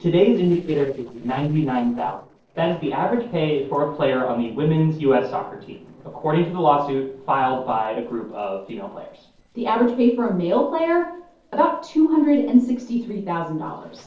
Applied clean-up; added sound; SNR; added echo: neural separator model SepFormer DNS4.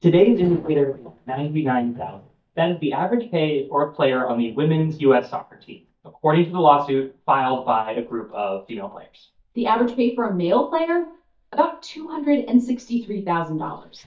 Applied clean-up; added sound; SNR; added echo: neural mask model DeepFilterNet 3.